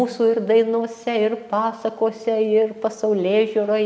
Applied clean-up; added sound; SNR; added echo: none; none; none; none.